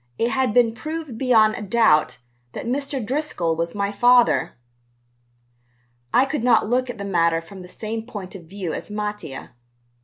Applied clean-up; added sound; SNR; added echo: none; none; none; none.